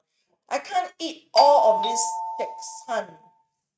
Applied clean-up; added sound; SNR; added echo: neural mask model RNNoise.